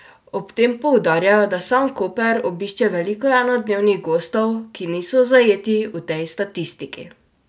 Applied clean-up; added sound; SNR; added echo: none; none; none; none.